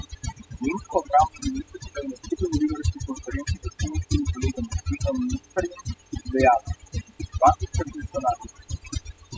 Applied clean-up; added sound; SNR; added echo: classical method spectral subtraction.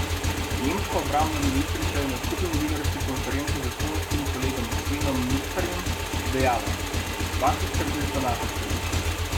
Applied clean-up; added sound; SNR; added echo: none; Motorcycle / Engine; -3 dB; none.